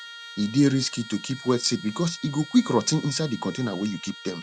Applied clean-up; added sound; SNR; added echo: none; Trumpet; 17 dB; none.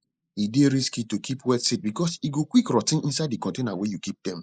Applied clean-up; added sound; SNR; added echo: neural mask model Resemble Enhance denoiser.